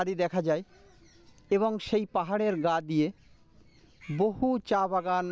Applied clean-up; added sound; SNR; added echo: none; none; none; none.